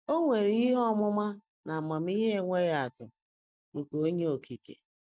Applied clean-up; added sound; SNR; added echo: neural mask model DeepFilterNet 3.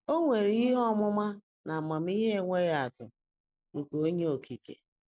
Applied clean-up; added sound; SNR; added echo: neural mask model Resemble Enhance denoiser.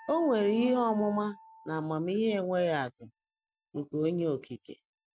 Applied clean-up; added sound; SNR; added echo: classical method Wiener filter.